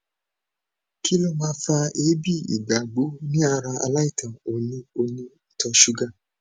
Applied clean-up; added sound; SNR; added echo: none; none; none; none.